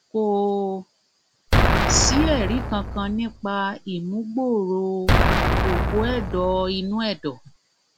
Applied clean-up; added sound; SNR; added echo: none; Explosion; -3 dB; none.